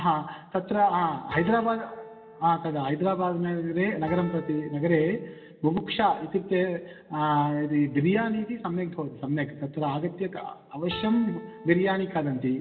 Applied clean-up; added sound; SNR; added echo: none; Piano; 15 dB; reverberation time 1.9 s.